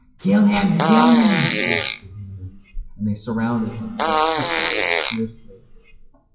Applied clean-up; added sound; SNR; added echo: classical method WPE with log-MMSE.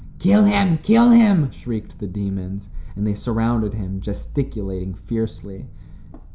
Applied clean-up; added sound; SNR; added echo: none; none; none; none.